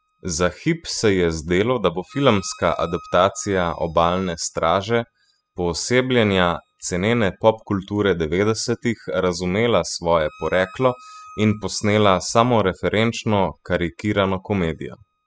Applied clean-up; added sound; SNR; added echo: classical method spectral subtraction.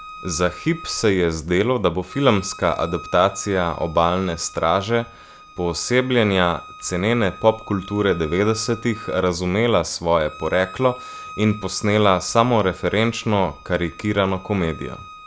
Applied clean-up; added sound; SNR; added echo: none; Bowed string instrument; 19 dB; none.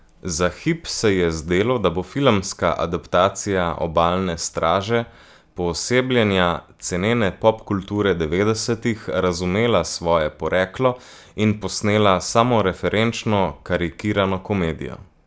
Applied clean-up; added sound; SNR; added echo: none; none; none; none.